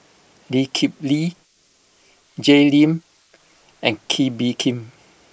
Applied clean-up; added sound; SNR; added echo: neural mask model Resemble Enhance denoiser.